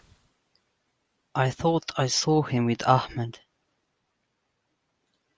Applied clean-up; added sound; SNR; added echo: none; none; none; none.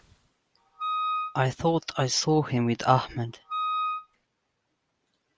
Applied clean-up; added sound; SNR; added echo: none; Wind instrument, woodwind instrument; 2 dB; none.